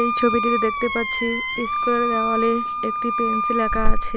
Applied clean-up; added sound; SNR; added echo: none; Wind instrument, woodwind instrument + Alarm / Insect; -3 dB; none.